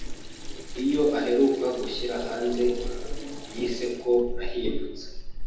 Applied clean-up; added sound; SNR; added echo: none; Sink (filling or washing) / Water tap, faucet; 5 dB; reverberation time 0.8 s.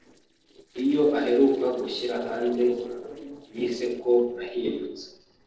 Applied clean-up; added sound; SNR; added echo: neural separator model SepFormer DNS4.